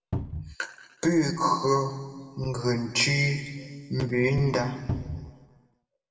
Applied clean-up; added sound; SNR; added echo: none; Cupboard open or close; 4 dB; reverberation time 1.6 s.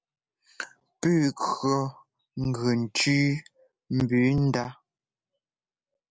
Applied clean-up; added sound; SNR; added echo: none; none; none; none.